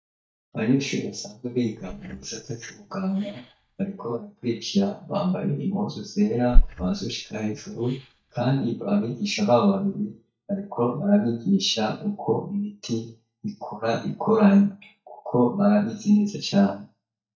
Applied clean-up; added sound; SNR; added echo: neural mask model DeepFilterNet 3.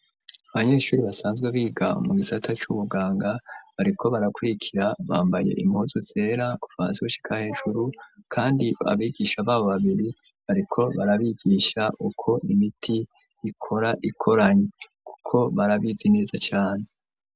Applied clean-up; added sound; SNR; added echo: none; none; none; none.